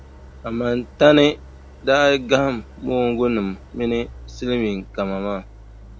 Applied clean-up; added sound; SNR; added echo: none; Idling; 19 dB; none.